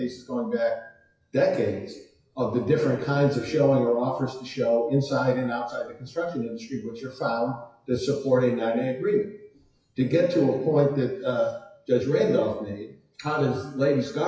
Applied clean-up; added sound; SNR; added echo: classical method WPE with log-MMSE.